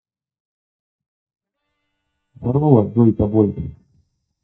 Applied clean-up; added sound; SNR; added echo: neural mask model DeepFilterNet 3.